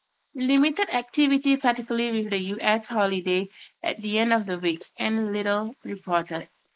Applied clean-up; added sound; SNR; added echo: neural mask model Resemble Enhance denoiser.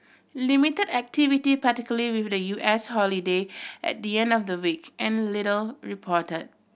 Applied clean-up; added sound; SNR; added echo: none; none; none; none.